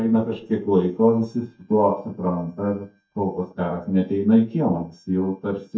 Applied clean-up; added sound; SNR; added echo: neural mask model DeepFilterNet 3.